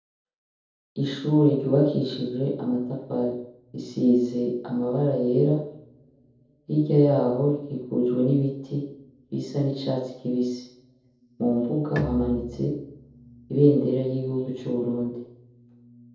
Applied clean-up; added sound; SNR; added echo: none; Bowed string instrument; 15 dB; reverberation time 0.7 s.